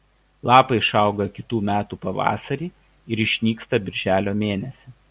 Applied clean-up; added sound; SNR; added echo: none; none; none; none.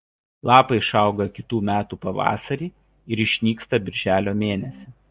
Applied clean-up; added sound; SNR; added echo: neural mask model DeepFilterNet 3.